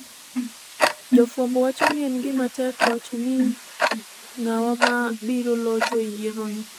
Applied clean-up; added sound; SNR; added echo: neural mask model Resemble Enhance denoiser.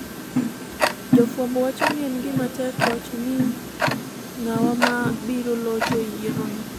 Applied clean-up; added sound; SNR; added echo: none; Tick-tock; -1 dB; none.